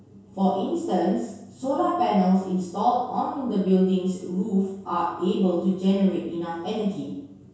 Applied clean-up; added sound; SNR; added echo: none; none; none; reverberation time 0.6 s.